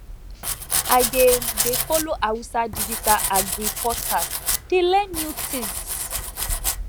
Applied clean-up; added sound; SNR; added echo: none; Domestic sounds, home sounds; 2 dB; none.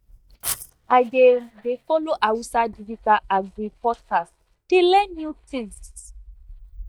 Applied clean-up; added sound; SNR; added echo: neural mask model DeepFilterNet 3.